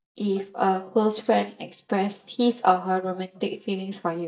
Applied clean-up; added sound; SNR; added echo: neural mask model DeepFilterNet 3.